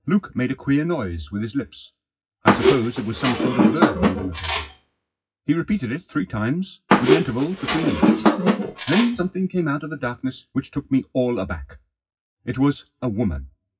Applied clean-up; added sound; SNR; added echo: classical method WPE with log-MMSE.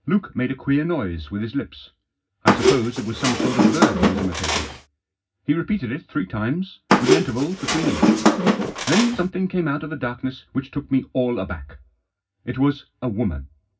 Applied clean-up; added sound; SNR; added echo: none; Squeak; -5 dB; reverberation time 0.4 s.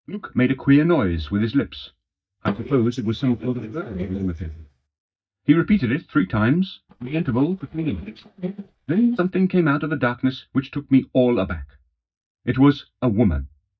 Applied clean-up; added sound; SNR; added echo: neural mask model DeepFilterNet 3.